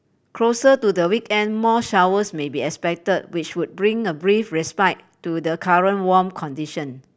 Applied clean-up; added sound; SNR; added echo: none; none; none; none.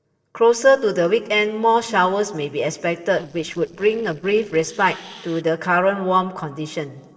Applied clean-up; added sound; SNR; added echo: neural separator model SepFormer DNS4.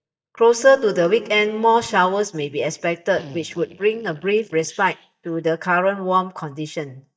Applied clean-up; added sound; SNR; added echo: neural mask model DeepFilterNet 3.